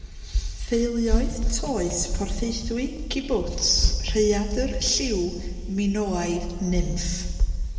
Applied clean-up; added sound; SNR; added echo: none; Drum kit; 15 dB; reverberation time 1.6 s.